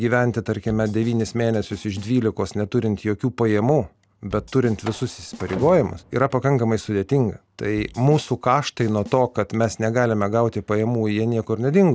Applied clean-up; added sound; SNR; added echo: none; Drum / Drum kit + Slam; 20 dB; none.